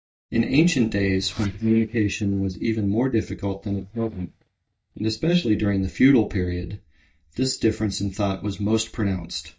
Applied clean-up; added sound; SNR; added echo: neural mask model DeepFilterNet 3.